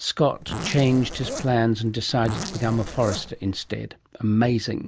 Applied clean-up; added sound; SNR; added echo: none; Zipper (clothing); 10 dB; none.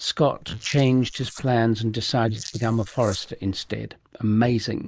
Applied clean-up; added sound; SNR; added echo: neural mask model Resemble Enhance denoiser.